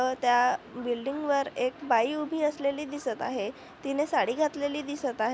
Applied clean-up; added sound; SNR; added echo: none; none; none; none.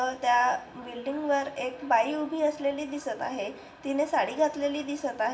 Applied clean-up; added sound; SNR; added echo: none; none; none; reverberation time 0.6 s.